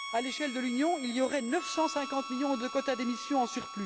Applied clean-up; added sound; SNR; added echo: none; Harmonica; 10 dB; none.